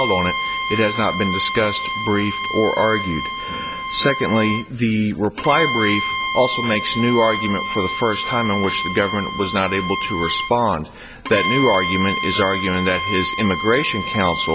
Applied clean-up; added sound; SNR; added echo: none; Bowed string instrument; 4 dB; none.